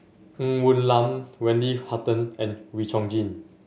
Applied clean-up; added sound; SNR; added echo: none; none; none; none.